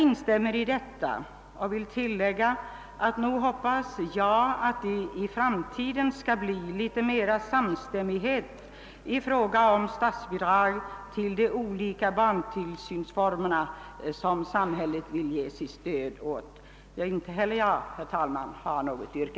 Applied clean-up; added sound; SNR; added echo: none; none; none; none.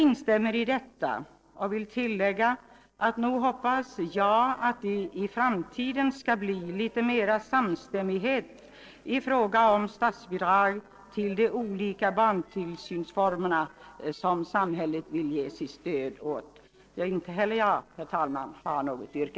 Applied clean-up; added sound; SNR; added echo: neural separator model SepFormer DNS4.